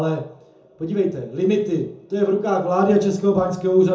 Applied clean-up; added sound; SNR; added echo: none; none; none; reverberation time 0.5 s.